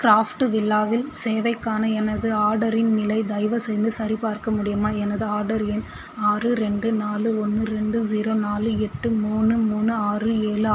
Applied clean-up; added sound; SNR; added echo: none; none; none; none.